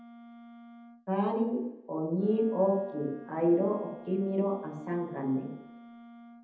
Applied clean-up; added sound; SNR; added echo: none; Wind instrument, woodwind instrument; 19 dB; reverberation time 0.9 s.